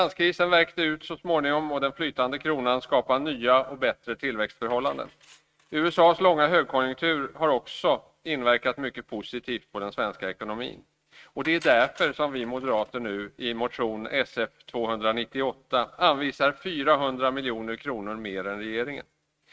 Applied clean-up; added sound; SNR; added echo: neural mask model RNNoise.